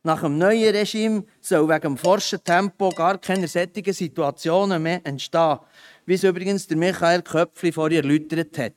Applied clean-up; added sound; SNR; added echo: neural mask model RNNoise.